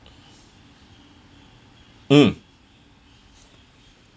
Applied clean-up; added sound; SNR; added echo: none; none; none; none.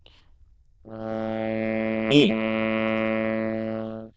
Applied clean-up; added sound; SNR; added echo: neural diffusion model UNIVERSE++.